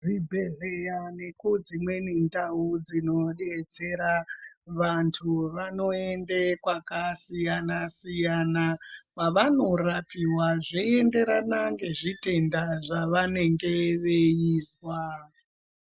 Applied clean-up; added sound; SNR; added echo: none; none; none; none.